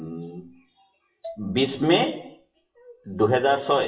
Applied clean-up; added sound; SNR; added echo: classical method WPE with log-MMSE.